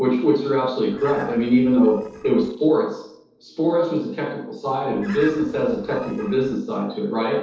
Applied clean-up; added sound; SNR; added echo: neural separator model SepFormer DNS4.